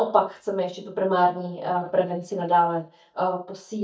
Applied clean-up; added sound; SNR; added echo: neural mask model DeepFilterNet 3.